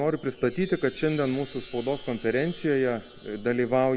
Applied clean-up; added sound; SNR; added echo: none; Chime; 11 dB; none.